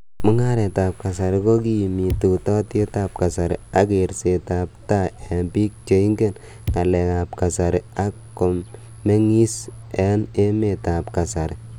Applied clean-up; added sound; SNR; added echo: none; Bass drum; 6 dB; none.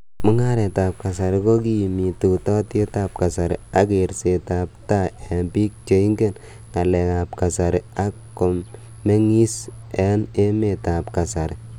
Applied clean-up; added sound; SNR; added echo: none; none; none; none.